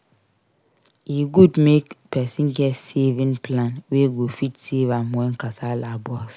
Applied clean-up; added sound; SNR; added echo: none; none; none; none.